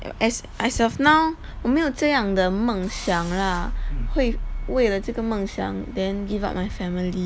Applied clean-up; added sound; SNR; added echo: none; Engine / Drill; 19 dB; none.